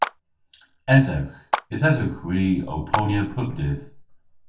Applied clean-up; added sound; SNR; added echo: none; Clapping; 9 dB; reverberation time 0.4 s.